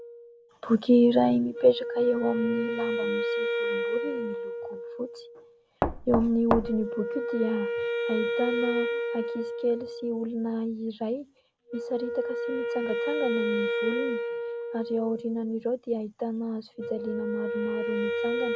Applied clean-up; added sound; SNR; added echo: none; Wind instrument, woodwind instrument + Knock; 3 dB; none.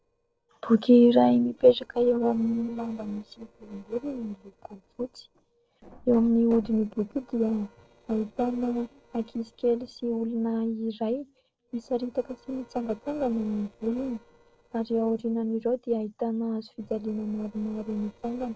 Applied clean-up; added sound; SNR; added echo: neural separator model SepFormer DNS4.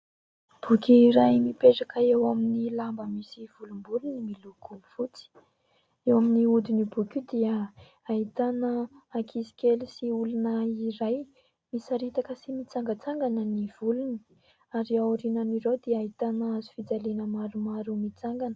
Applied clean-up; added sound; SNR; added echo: none; none; none; none.